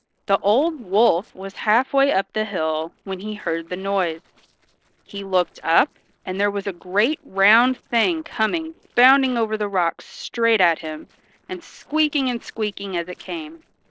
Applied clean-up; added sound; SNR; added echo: neural separator model SepFormer DNS4.